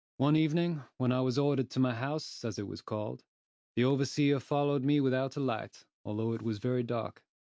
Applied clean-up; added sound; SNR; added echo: none; none; none; none.